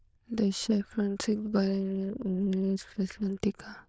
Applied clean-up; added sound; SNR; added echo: neural diffusion model UNIVERSE++.